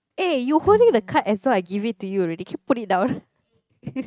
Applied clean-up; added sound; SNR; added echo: neural mask model RNNoise.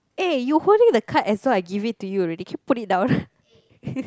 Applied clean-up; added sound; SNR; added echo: none; none; none; none.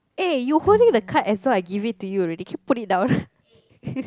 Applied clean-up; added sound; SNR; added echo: none; Bowed string instrument; 19 dB; none.